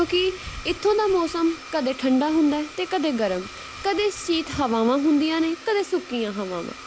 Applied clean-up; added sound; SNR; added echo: none; Domestic sounds, home sounds; 16 dB; none.